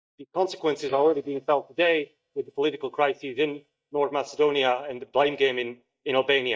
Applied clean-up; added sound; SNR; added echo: neural mask model DeepFilterNet 3.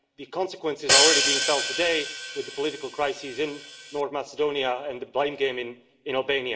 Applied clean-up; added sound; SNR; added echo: none; Hi-hat; -3 dB; reverberation time 0.7 s.